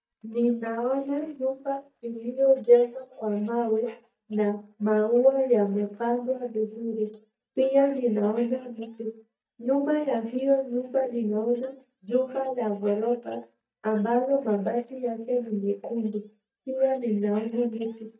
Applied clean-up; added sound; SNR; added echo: neural mask model DeepFilterNet 3.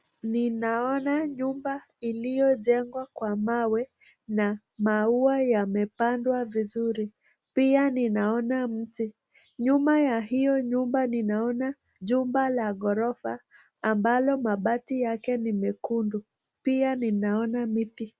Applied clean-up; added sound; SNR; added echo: none; none; none; none.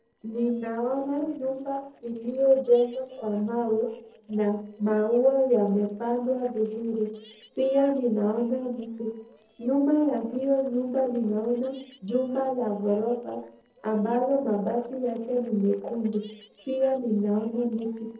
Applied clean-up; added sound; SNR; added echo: neural separator model SepFormer DNS4.